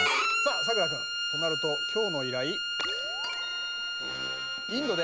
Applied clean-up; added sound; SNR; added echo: none; Bowed string instrument; -3 dB; none.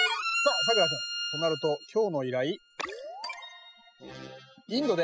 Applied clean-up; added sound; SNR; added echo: classical method spectral subtraction.